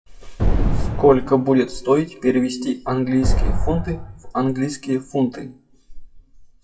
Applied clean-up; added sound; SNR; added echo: classical method WPE with log-MMSE.